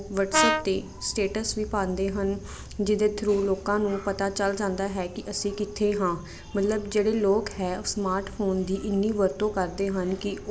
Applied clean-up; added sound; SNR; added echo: none; Brass instrument; 0 dB; none.